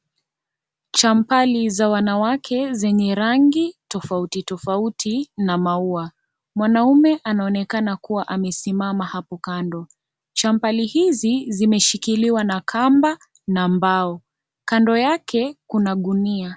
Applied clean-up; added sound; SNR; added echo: none; none; none; none.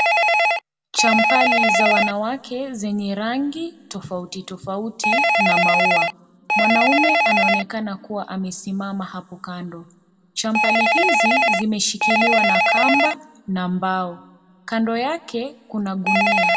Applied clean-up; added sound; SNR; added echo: none; Telephone; -4 dB; reverberation time 2.3 s.